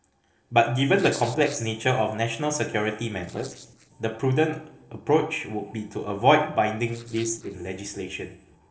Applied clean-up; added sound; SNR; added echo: neural separator model SepFormer DNS4.